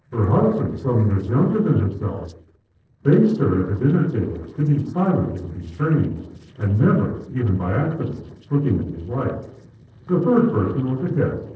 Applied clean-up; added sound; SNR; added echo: neural separator model SepFormer DNS4.